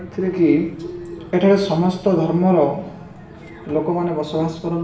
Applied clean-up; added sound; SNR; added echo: none; none; none; reverberation time 0.7 s.